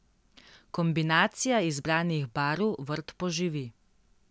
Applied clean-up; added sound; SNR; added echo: none; none; none; none.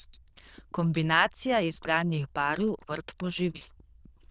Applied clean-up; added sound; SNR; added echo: neural diffusion model UNIVERSE++.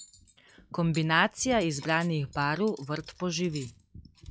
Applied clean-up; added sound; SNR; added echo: classical method log-MMSE.